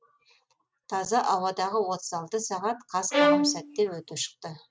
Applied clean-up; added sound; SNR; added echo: neural mask model RNNoise.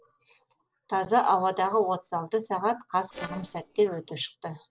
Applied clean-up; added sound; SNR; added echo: neural separator model SepFormer DNS4.